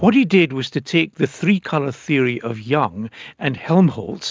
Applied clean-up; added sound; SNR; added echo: none; none; none; none.